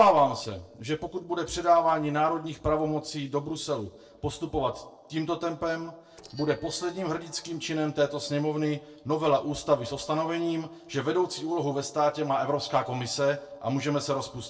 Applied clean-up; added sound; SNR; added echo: neural separator model SepFormer DNS4.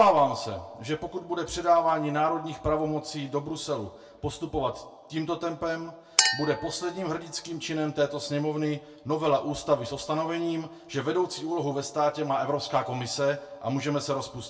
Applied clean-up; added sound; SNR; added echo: none; Chink, clink; 3 dB; reverberation time 0.2 s.